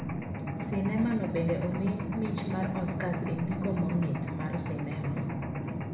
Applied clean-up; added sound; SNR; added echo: none; Mechanisms; 2 dB; reverberation time 0.9 s.